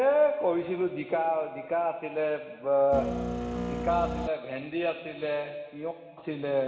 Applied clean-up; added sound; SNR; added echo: none; Printer; 3 dB; reverberation time 2.4 s.